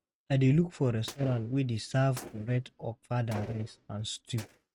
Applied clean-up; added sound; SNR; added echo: neural mask model RNNoise.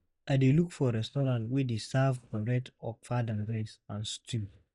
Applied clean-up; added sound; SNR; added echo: neural mask model DeepFilterNet 3.